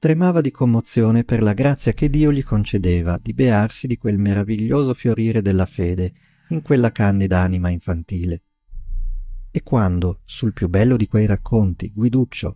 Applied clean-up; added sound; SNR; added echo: neural mask model DeepFilterNet 3.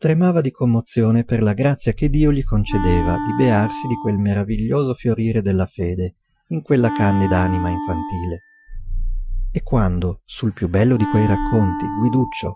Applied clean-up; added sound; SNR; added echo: classical method Wiener filter.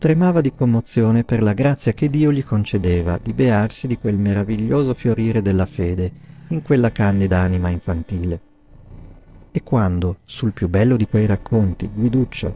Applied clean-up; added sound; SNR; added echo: neural separator model SepFormer DNS4.